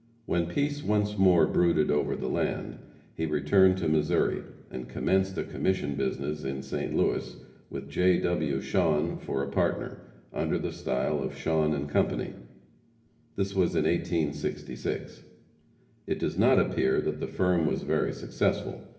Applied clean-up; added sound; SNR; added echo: none; none; none; reverberation time 0.8 s.